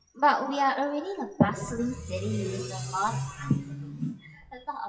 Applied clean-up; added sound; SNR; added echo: classical method WPE with log-MMSE.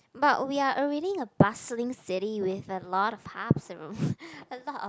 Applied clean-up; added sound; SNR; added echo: none; none; none; none.